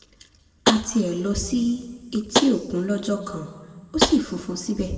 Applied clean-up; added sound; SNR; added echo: none; Tap; 3 dB; reverberation time 1.4 s.